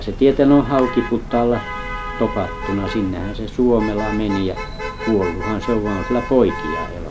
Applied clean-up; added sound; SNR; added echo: none; Church bell + Motor vehicle (road); 8 dB; none.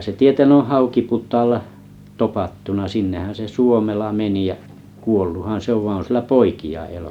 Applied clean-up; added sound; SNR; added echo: none; none; none; none.